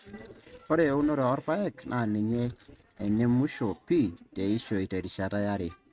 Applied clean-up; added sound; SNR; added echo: neural mask model RNNoise.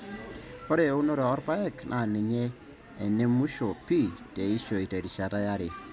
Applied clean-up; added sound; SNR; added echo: none; none; none; none.